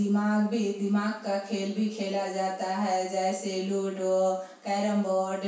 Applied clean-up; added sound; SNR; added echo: none; none; none; reverberation time 0.7 s.